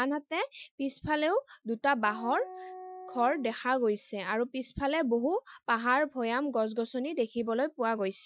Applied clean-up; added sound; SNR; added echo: classical method Wiener filter.